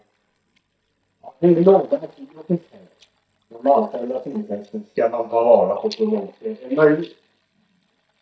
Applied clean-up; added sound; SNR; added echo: neural mask model DeepFilterNet 3.